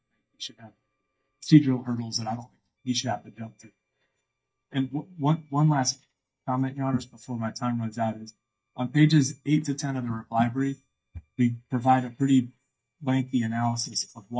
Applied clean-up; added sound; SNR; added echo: neural mask model DeepFilterNet 3.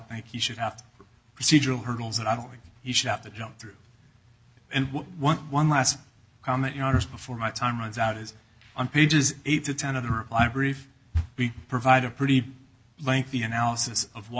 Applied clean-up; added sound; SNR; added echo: none; none; none; none.